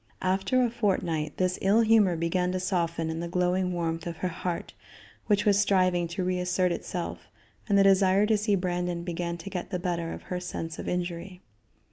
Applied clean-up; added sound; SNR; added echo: none; none; none; none.